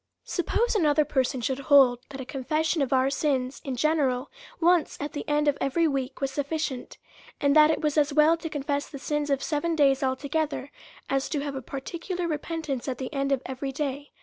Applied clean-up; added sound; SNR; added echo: none; none; none; none.